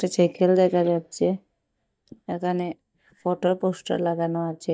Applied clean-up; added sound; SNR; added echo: neural mask model DeepFilterNet 3.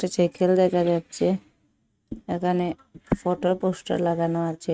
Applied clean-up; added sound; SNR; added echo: neural mask model RNNoise.